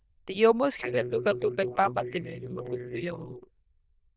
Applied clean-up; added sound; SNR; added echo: neural diffusion model UNIVERSE++.